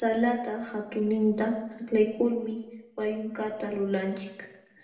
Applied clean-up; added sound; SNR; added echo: none; none; none; reverberation time 0.9 s.